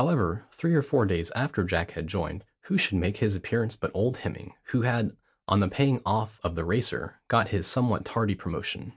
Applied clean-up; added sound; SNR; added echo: none; none; none; none.